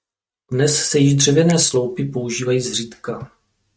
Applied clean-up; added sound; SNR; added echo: neural mask model RNNoise.